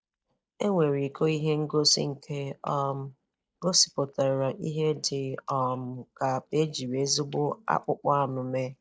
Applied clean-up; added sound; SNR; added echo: neural mask model DeepFilterNet 3.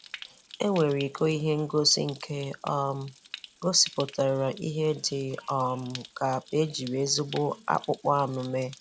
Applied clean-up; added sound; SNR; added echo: none; Stream; 19 dB; none.